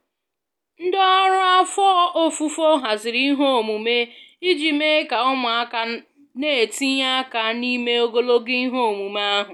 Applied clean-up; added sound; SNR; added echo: none; none; none; none.